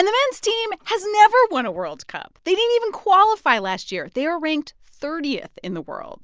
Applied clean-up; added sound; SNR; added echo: none; none; none; none.